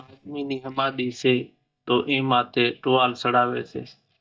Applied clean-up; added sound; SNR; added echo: neural mask model DeepFilterNet 3.